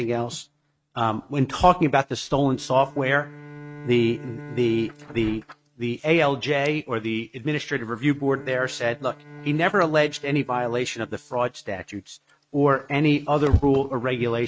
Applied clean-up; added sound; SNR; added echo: neural mask model RNNoise.